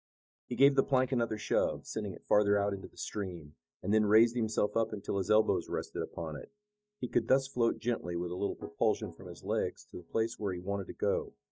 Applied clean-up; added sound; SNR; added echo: neural mask model DeepFilterNet 3.